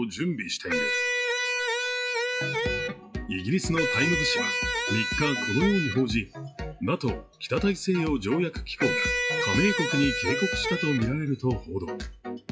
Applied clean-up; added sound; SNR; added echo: classical method WPE with log-MMSE.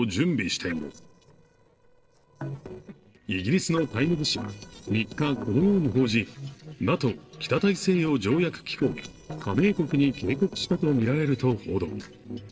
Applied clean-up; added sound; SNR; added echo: neural separator model SepFormer DNS4.